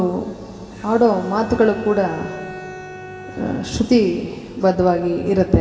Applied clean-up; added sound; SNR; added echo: none; Bowed string instrument; 16 dB; reverberation time 2.7 s.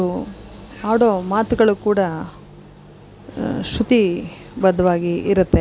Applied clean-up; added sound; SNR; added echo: none; none; none; none.